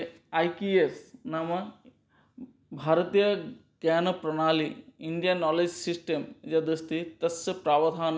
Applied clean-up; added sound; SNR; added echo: none; none; none; none.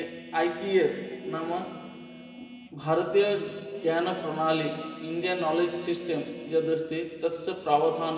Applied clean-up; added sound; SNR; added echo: none; Telephone; 19 dB; reverberation time 2.7 s.